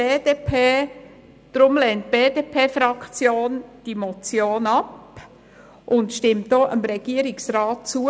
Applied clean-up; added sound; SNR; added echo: none; none; none; none.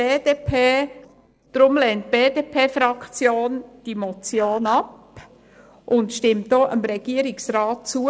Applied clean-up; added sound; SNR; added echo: neural separator model SepFormer DNS4.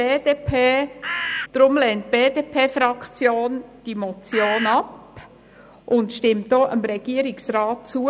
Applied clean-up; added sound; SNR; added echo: none; Bird; 4 dB; none.